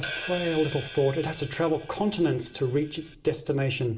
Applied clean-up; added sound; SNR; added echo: none; Hi-hat; 13 dB; reverberation time 0.4 s.